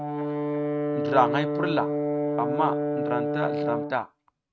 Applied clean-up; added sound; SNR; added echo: neural mask model RNNoise.